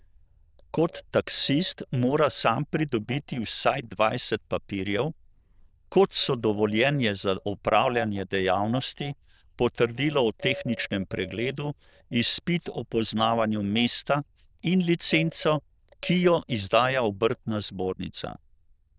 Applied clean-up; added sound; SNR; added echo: neural diffusion model UNIVERSE++.